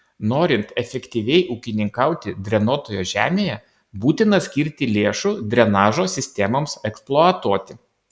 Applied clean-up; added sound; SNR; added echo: none; none; none; none.